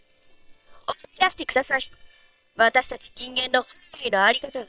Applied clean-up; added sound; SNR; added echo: neural separator model SepFormer WHAM!.